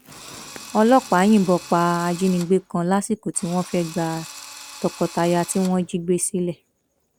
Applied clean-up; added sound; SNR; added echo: none; Drill; 18 dB; none.